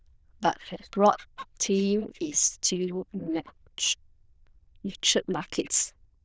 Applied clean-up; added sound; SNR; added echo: neural diffusion model UNIVERSE++.